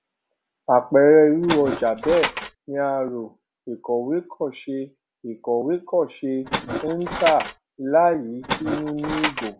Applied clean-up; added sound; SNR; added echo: none; Tools; 6 dB; none.